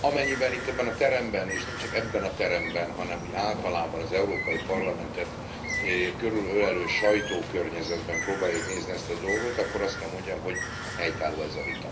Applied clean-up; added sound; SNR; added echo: none; Bird; 5 dB; reverberation time 0.3 s.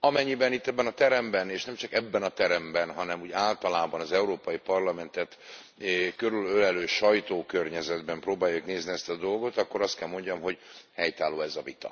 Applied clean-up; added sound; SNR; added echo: none; none; none; none.